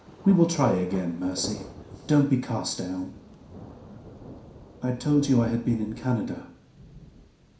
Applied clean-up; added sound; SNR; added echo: none; Thunder; 17 dB; reverberation time 0.5 s.